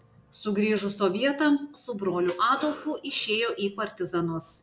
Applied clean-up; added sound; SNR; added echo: none; Cough + Snare drum; 19 dB; none.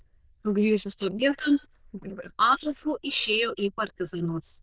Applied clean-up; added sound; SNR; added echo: neural diffusion model UNIVERSE++.